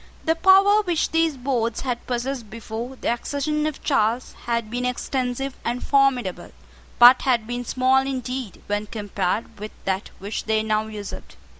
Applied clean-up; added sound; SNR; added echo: none; none; none; none.